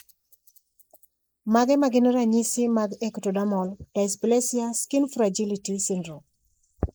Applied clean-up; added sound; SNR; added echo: neural mask model Resemble Enhance denoiser.